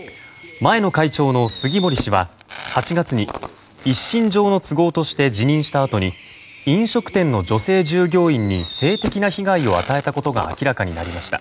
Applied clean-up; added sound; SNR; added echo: none; Fireworks; 16 dB; none.